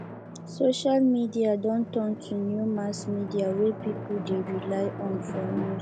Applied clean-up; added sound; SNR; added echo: none; Drum; 9 dB; none.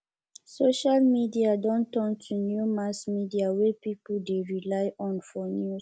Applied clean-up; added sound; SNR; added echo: none; none; none; none.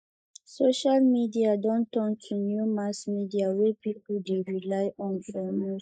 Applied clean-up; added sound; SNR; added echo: neural mask model Resemble Enhance denoiser.